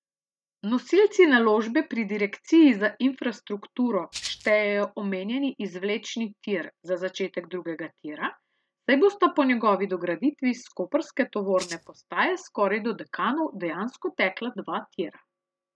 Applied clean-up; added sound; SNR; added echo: neural mask model DeepFilterNet 3.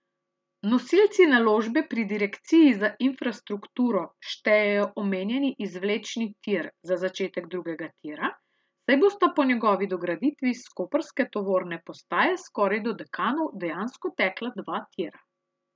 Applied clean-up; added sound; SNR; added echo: none; none; none; none.